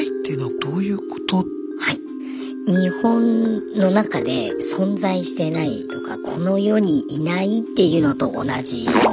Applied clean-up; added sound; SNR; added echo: none; none; none; none.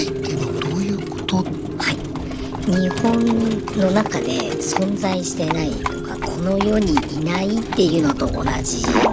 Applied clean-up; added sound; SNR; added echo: none; Livestock, farm animals, working animals; 7 dB; none.